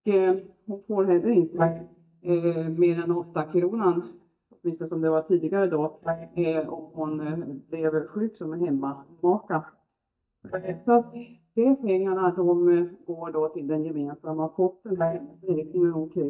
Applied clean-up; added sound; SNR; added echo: neural mask model DeepFilterNet 3.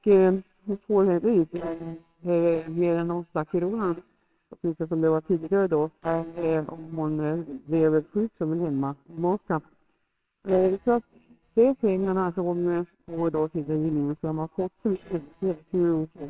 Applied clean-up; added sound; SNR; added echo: neural separator model SepFormer WHAMR!.